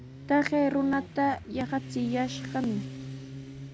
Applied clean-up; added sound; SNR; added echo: none; Motorcycle; 11 dB; none.